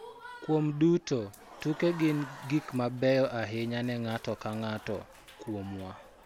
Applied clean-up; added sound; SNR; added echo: none; Applause / Crowd; 18 dB; none.